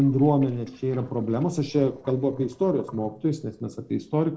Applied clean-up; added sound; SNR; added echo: neural separator model SepFormer DNS4.